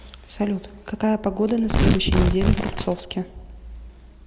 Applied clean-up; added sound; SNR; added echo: none; Tearing; -1 dB; none.